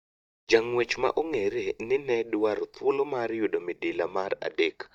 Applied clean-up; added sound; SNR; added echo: neural mask model DeepFilterNet 3.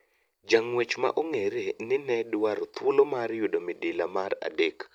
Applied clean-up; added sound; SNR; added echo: none; none; none; none.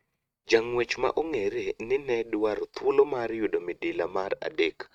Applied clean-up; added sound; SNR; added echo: neural mask model RNNoise.